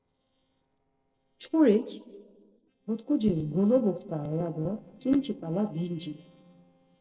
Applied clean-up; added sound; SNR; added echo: neural separator model SepFormer DNS4.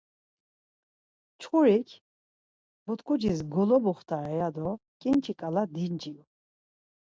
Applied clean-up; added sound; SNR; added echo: none; none; none; none.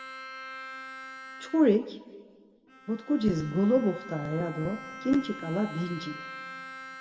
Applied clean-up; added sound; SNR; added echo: none; Bowed string instrument; 13 dB; reverberation time 1.2 s.